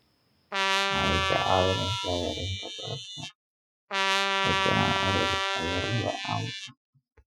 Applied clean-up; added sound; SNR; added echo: classical method Wiener filter.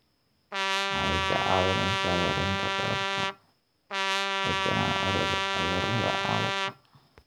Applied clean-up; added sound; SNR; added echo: none; Trumpet; -4 dB; none.